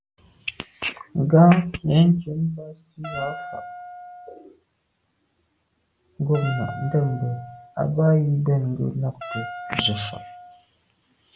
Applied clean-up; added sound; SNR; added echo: none; Wind instrument, woodwind instrument; 14 dB; none.